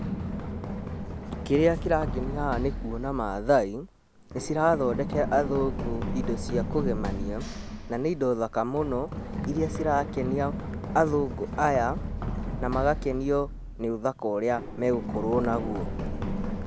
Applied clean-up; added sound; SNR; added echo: none; Run; 5 dB; none.